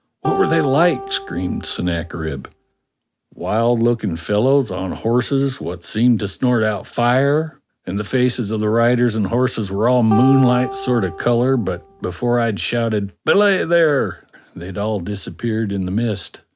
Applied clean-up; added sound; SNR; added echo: none; Acoustic guitar; 10 dB; none.